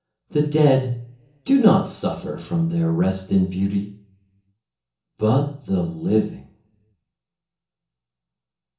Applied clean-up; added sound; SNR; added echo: none; none; none; reverberation time 0.7 s.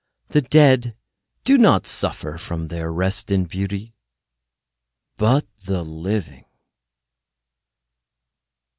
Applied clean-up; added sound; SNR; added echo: none; none; none; none.